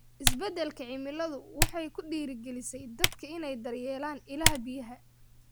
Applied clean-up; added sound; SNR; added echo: none; Typing; -3 dB; none.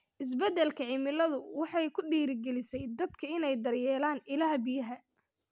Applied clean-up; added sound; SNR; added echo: none; none; none; none.